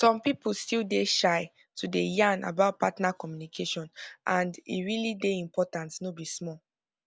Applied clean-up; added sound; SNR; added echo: none; none; none; none.